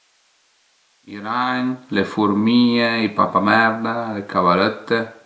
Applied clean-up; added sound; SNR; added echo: none; none; none; none.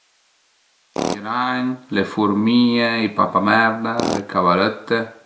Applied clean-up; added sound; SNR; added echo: none; Tools; 12 dB; none.